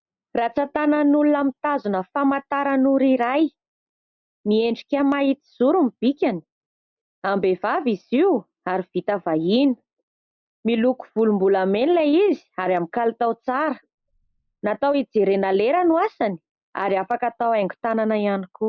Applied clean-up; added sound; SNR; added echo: neural mask model Resemble Enhance denoiser.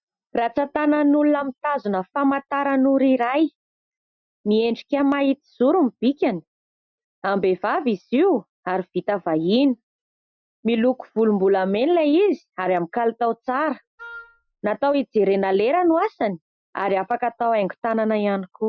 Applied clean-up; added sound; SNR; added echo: classical method Wiener filter.